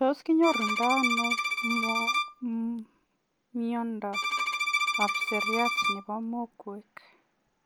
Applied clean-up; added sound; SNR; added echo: none; Bowed string instrument; -1 dB; none.